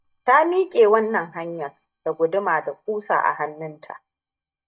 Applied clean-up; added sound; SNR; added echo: neural mask model DeepFilterNet 3.